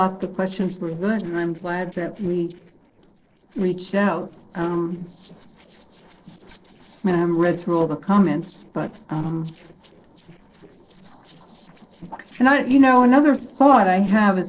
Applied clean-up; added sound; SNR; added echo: neural separator model SepFormer DNS4.